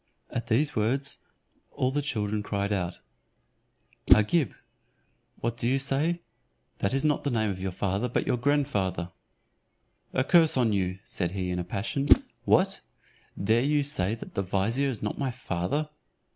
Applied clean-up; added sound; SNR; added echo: none; Whoosh, swoosh, swish; 2 dB; none.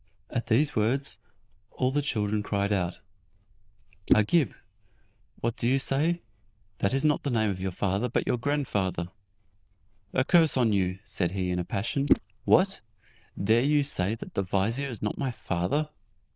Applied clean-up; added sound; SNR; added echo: neural diffusion model UNIVERSE++.